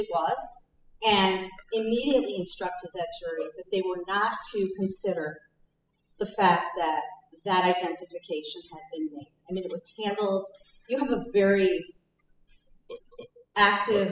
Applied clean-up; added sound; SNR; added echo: classical method spectral subtraction.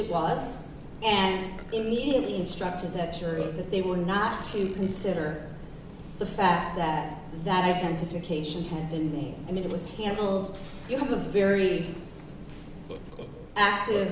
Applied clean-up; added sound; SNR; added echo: none; Burping, eructation; 20 dB; none.